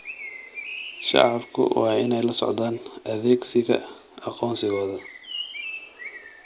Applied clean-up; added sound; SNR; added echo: none; Bird; 15 dB; none.